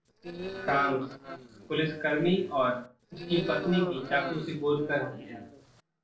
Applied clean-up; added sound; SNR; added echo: neural separator model SepFormer DNS4.